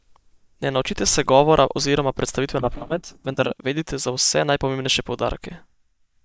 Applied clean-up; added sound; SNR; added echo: neural mask model DeepFilterNet 3.